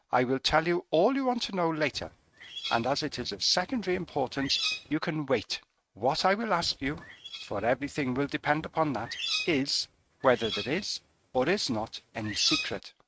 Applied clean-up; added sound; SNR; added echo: neural mask model RNNoise.